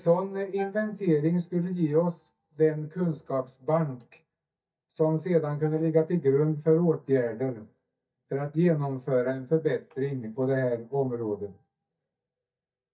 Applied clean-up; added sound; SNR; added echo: neural mask model DeepFilterNet 3.